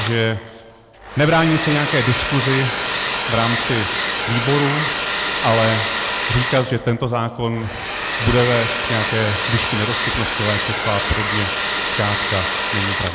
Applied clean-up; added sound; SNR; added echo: none; Domestic sounds, home sounds; 1 dB; none.